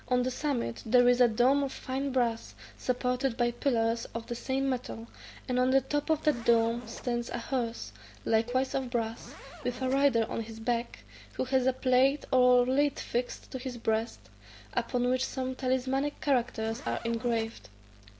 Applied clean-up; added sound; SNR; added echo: none; Zipper (clothing) + Cowbell; 17 dB; none.